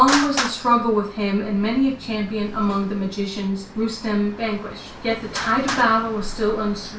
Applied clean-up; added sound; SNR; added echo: none; Traffic noise, roadway noise; 10 dB; reverberation time 0.3 s.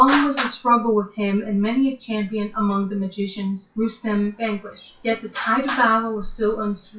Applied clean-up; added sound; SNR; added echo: classical method WPE with log-MMSE.